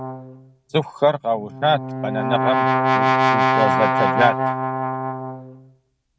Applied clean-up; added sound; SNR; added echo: none; Brass instrument; -3 dB; none.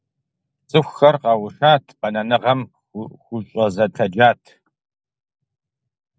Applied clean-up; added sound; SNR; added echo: none; none; none; none.